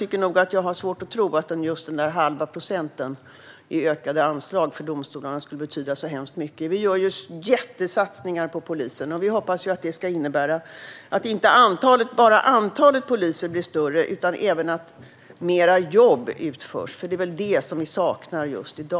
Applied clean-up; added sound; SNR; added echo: none; none; none; none.